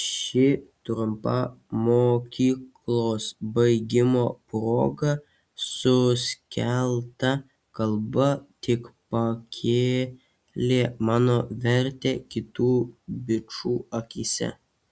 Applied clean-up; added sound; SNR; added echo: none; none; none; none.